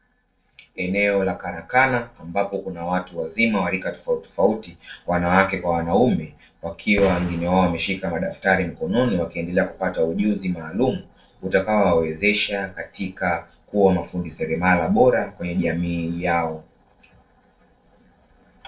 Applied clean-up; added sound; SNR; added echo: neural separator model SepFormer DNS4.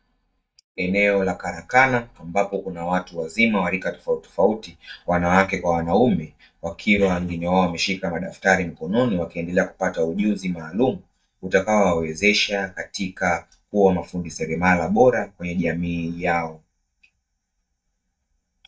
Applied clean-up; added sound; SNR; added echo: neural mask model DeepFilterNet 3.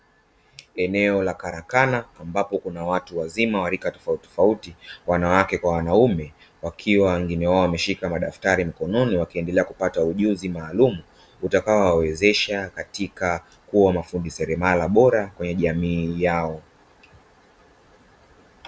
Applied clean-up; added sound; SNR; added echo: none; none; none; none.